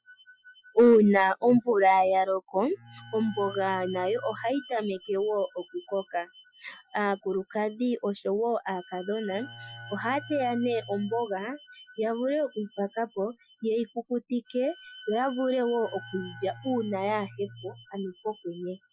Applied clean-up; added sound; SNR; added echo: classical method Wiener filter.